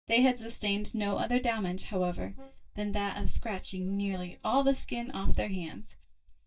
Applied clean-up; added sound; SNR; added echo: neural mask model DeepFilterNet 3.